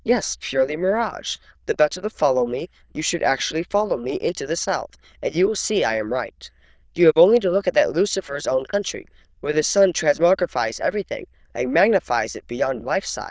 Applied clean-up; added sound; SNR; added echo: neural diffusion model UNIVERSE++.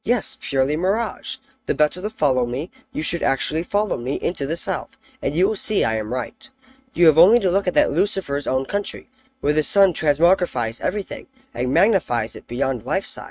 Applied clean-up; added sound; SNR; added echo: neural mask model RNNoise.